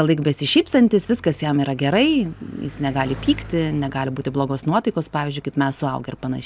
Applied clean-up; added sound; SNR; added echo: none; Bicycle; 20 dB; none.